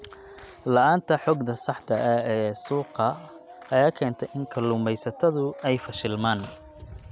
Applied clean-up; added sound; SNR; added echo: none; none; none; none.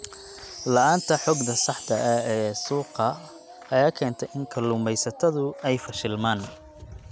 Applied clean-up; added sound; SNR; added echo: none; Wind chime; 15 dB; none.